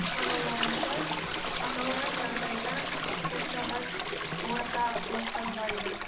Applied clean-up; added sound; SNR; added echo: none; Toilet flush; -5 dB; reverberation time 0.3 s.